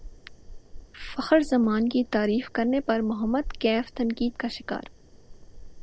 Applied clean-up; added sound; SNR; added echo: none; Fire; 15 dB; none.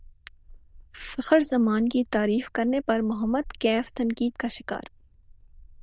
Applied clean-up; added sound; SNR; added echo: neural diffusion model UNIVERSE++.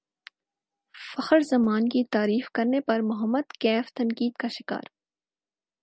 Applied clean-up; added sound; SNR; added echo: none; none; none; none.